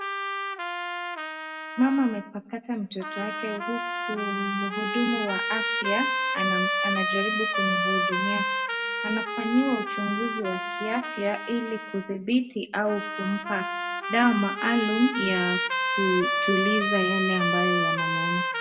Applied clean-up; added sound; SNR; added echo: none; Trumpet; 0 dB; reverberation time 0.5 s.